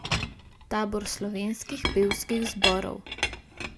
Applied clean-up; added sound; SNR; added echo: none; Chink, clink; 2 dB; none.